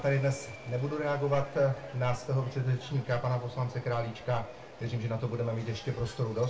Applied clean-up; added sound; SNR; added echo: none; Subway, metro, underground; 18 dB; reverberation time 0.3 s.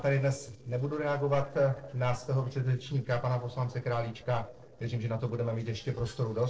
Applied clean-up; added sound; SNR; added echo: neural separator model SepFormer DNS4.